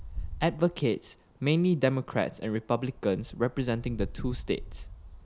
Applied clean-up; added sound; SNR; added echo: none; Wind; 11 dB; none.